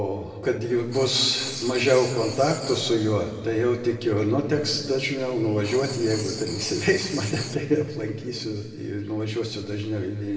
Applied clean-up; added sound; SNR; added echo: none; Writing; 16 dB; reverberation time 1.9 s.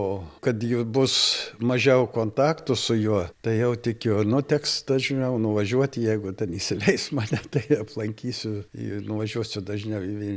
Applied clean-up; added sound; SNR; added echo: none; none; none; none.